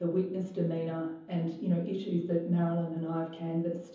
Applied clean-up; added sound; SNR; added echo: none; none; none; reverberation time 0.7 s.